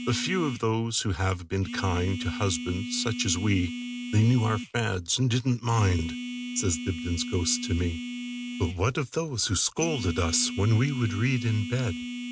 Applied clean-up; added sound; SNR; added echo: none; Telephone; 8 dB; none.